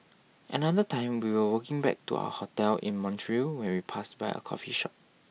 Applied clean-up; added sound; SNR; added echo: none; none; none; none.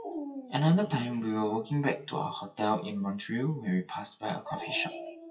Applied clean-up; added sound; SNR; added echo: classical method WPE with log-MMSE.